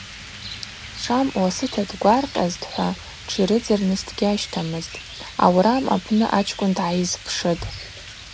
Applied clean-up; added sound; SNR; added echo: none; Rain; 14 dB; none.